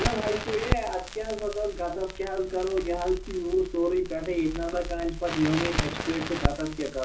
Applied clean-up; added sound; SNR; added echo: none; Crackle; 4 dB; reverberation time 0.4 s.